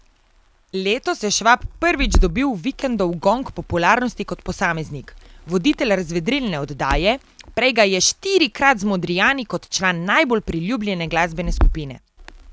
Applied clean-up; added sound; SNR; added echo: none; Crackle; 7 dB; none.